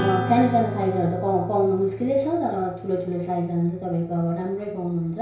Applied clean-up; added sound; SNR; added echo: none; Acoustic guitar / Strum; 10 dB; reverberation time 0.6 s.